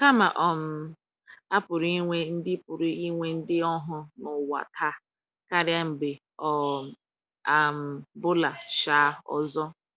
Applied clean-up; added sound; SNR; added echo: none; none; none; none.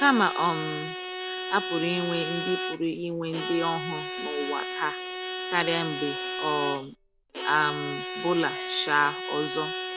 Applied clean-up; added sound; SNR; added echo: none; Bowed string instrument; 5 dB; none.